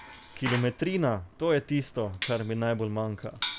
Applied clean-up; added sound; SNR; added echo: none; Bicycle; 10 dB; none.